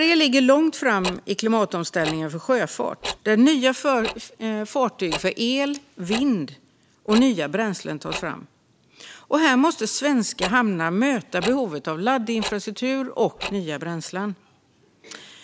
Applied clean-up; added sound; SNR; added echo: none; Tick-tock; 14 dB; none.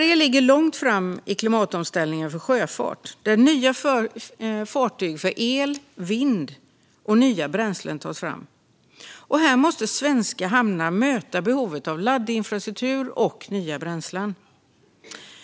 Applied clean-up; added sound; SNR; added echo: none; none; none; none.